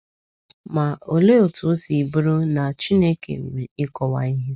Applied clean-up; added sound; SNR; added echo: none; none; none; none.